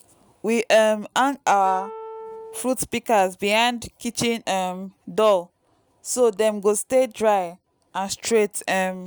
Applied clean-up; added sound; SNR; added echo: none; Wind instrument, woodwind instrument; 15 dB; none.